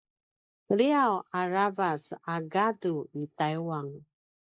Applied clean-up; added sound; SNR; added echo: neural mask model Resemble Enhance denoiser.